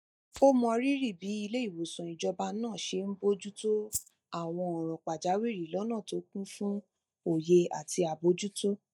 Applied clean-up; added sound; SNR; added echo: neural mask model DeepFilterNet 3.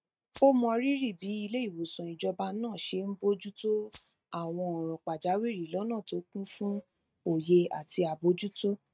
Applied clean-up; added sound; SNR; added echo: neural mask model RNNoise.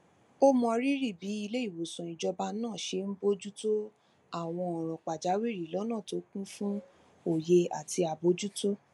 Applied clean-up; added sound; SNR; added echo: none; none; none; none.